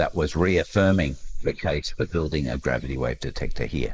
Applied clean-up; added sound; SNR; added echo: neural mask model Resemble Enhance denoiser.